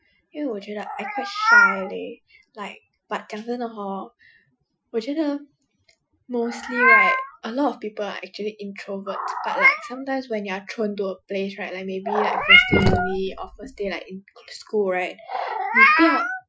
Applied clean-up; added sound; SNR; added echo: classical method Wiener filter.